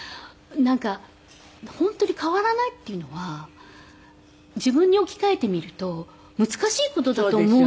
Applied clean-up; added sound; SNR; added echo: none; none; none; none.